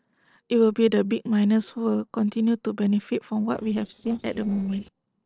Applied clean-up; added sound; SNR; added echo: neural separator model SepFormer DNS4.